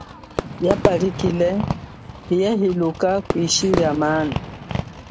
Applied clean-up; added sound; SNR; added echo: none; Fireworks; 6 dB; none.